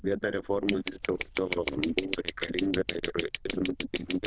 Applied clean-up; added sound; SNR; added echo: neural diffusion model UNIVERSE++.